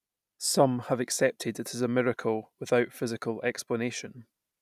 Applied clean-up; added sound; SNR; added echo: none; none; none; none.